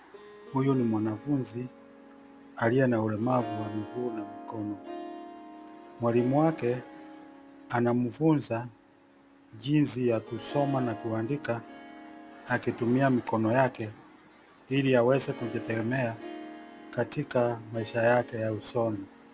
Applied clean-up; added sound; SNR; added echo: none; Harp; 15 dB; none.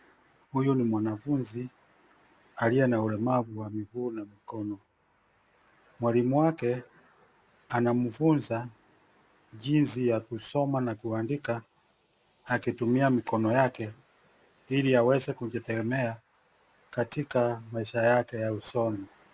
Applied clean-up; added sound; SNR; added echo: neural mask model Resemble Enhance denoiser.